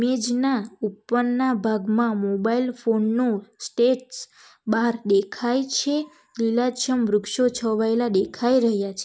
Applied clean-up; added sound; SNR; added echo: none; none; none; none.